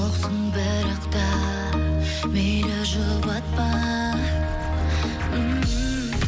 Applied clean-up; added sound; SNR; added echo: none; none; none; none.